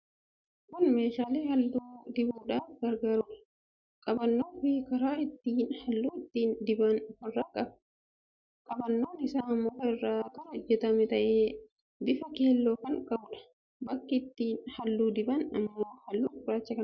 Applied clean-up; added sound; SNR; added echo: none; none; none; none.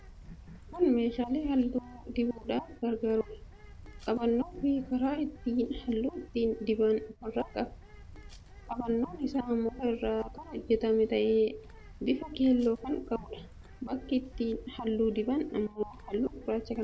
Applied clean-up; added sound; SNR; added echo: none; Bird; 17 dB; none.